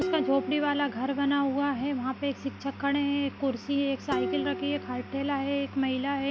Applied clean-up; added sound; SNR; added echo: none; Dishes, pots, and pans; 10 dB; none.